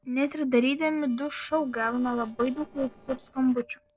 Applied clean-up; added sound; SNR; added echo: neural separator model SepFormer DNS4.